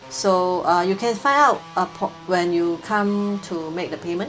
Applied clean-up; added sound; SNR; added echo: none; Guitar; 20 dB; none.